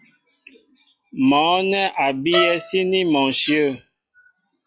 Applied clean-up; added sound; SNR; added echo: classical method log-MMSE.